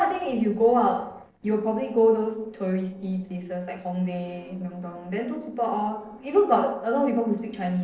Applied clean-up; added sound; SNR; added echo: neural separator model SepFormer DNS4.